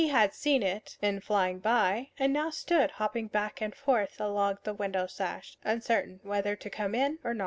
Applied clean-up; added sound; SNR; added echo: none; none; none; none.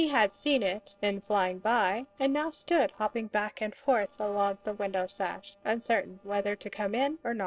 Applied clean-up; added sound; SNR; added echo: neural separator model SepFormer DNS4.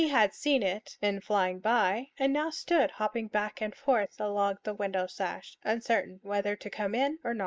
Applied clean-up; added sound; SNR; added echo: neural mask model Resemble Enhance denoiser.